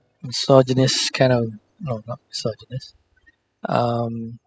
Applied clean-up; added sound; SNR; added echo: classical method spectral subtraction.